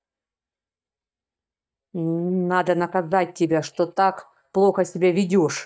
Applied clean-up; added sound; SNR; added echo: neural mask model DeepFilterNet 3.